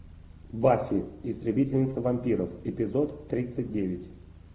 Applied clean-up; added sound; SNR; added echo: none; none; none; none.